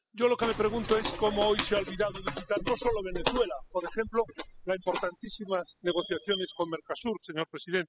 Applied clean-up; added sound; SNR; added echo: classical method spectral subtraction.